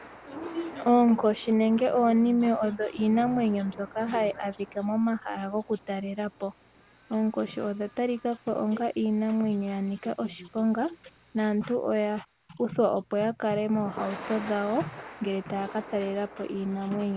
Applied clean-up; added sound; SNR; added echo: none; Thunder / Rain; 19 dB; none.